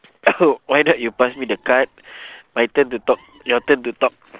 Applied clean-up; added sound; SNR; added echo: neural separator model SepFormer DNS4.